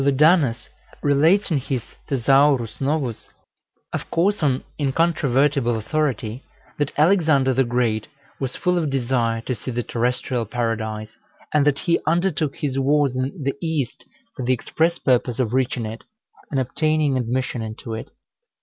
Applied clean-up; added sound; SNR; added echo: none; none; none; none.